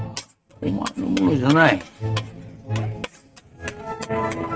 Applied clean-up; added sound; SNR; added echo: neural mask model RNNoise.